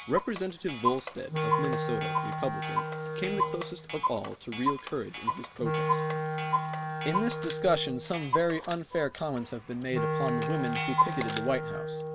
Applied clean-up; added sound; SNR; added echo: none; Clock + Wind instrument, woodwind instrument; -1 dB; none.